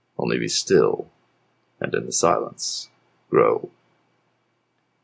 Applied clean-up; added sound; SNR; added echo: none; none; none; none.